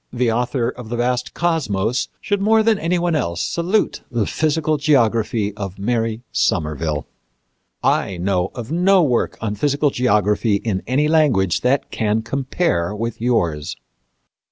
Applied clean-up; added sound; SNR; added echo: none; none; none; none.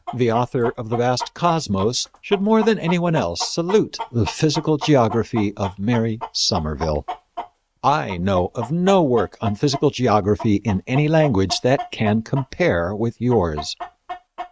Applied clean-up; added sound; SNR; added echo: neural mask model RNNoise.